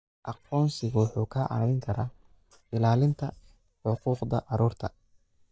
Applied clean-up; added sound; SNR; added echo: neural mask model DeepFilterNet 3.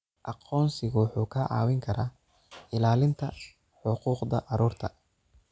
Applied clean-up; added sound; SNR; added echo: none; none; none; none.